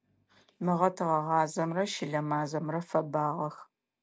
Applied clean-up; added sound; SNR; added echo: none; none; none; none.